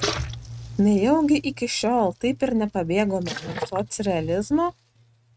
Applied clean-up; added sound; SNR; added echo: neural mask model RNNoise.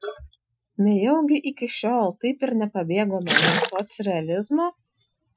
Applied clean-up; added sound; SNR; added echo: classical method Wiener filter.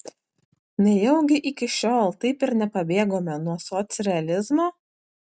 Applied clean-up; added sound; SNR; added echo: none; none; none; none.